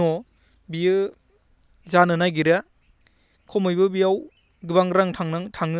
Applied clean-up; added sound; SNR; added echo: none; none; none; none.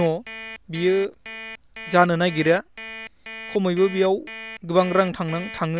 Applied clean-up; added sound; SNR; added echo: none; Alarm; 15 dB; none.